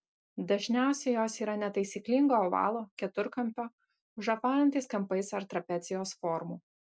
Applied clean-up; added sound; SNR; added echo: none; none; none; none.